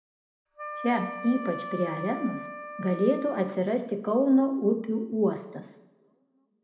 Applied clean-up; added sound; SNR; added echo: none; Wind instrument, woodwind instrument; 10 dB; reverberation time 0.7 s.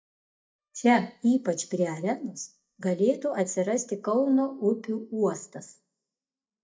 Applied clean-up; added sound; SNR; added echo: neural mask model DeepFilterNet 3.